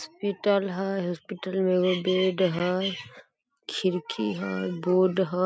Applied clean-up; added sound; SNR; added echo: none; none; none; none.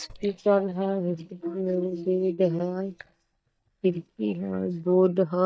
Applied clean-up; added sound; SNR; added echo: neural mask model DeepFilterNet 3.